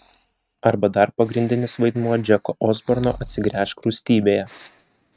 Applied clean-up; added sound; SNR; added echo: neural mask model RNNoise.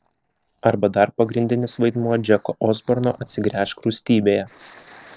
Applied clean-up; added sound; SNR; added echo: neural separator model SepFormer DNS4.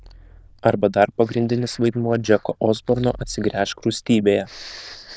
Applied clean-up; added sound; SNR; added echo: neural diffusion model UNIVERSE++.